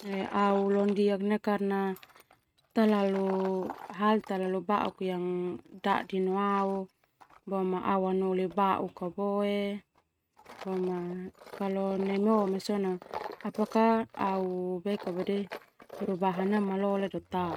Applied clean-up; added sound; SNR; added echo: neural mask model RNNoise.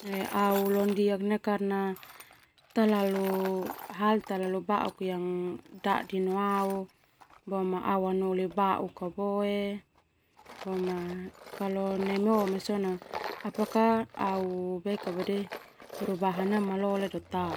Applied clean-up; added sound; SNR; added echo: none; Tools; 15 dB; none.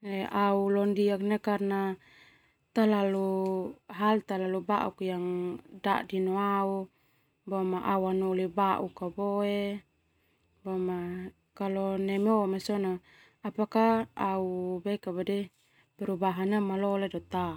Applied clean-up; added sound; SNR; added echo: none; none; none; none.